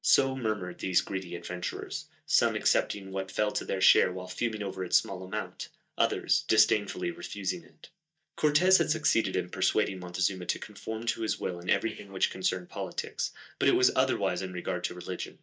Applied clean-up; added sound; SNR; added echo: neural mask model DeepFilterNet 3.